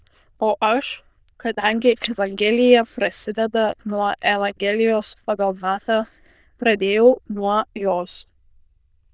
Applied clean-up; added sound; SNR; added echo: neural diffusion model UNIVERSE++.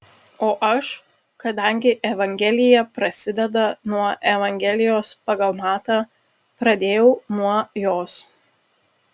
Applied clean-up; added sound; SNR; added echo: none; none; none; none.